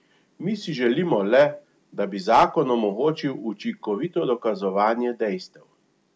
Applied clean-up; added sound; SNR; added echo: none; none; none; none.